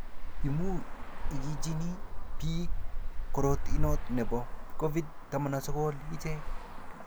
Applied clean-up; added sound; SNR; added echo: none; Traffic noise, roadway noise; -5 dB; none.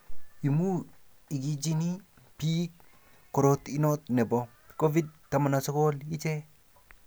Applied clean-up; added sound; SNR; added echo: none; none; none; none.